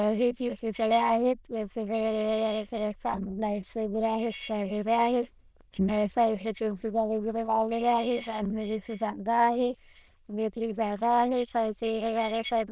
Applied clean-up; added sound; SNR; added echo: neural diffusion model UNIVERSE++.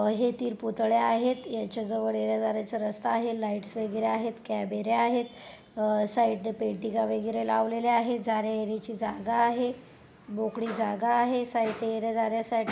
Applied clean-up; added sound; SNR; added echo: none; none; none; none.